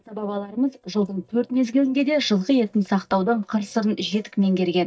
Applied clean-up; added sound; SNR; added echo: neural mask model DeepFilterNet 3.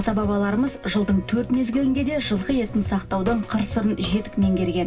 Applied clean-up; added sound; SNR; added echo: none; Walk, footsteps; 18 dB; reverberation time 0.4 s.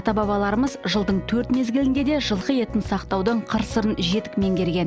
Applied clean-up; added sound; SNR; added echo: none; none; none; none.